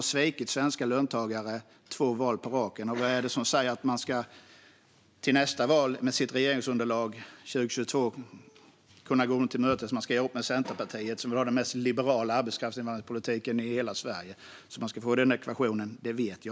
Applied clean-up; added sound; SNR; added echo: none; none; none; none.